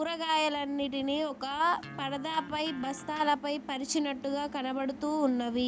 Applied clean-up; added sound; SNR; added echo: none; Electric guitar; 18 dB; none.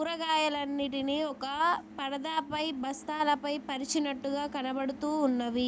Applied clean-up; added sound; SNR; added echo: none; none; none; none.